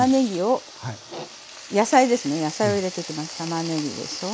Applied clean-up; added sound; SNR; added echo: none; none; none; none.